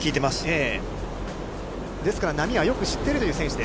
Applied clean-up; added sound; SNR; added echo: none; Drum / Drum kit; 17 dB; none.